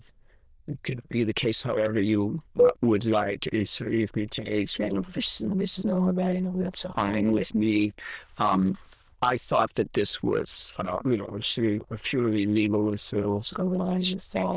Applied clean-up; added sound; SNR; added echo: neural diffusion model UNIVERSE++.